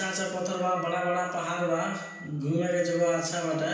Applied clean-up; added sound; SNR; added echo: none; Microwave oven; 19 dB; reverberation time 0.9 s.